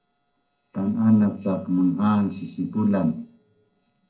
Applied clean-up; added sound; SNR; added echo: neural separator model SepFormer DNS4.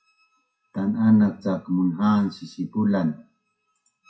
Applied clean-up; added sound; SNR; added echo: classical method WPE with log-MMSE.